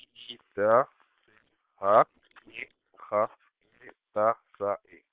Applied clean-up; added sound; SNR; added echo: neural separator model SepFormer WHAM!.